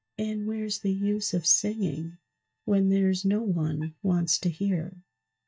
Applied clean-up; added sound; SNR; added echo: neural mask model DeepFilterNet 3.